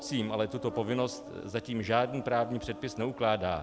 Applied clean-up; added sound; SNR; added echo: none; Insect; 15 dB; none.